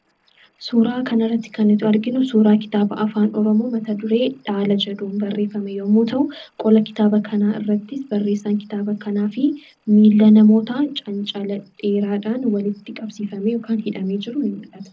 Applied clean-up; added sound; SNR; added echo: neural separator model SepFormer DNS4.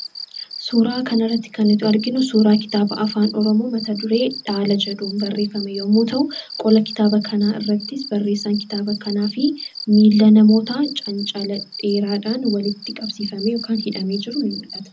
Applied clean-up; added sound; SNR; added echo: none; Cricket; 15 dB; reverberation time 0.4 s.